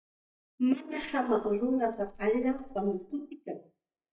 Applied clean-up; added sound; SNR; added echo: neural mask model DeepFilterNet 3.